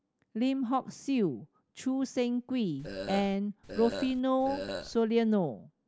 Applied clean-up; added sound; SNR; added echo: none; Burping, eructation; 8 dB; none.